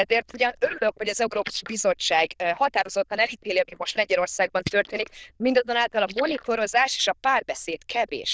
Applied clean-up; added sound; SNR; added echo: neural diffusion model UNIVERSE++.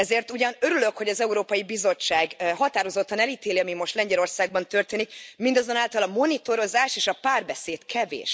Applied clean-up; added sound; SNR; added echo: none; none; none; none.